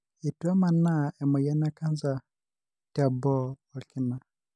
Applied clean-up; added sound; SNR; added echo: none; none; none; none.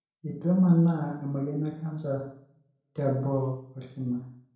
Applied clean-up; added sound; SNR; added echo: none; none; none; reverberation time 0.7 s.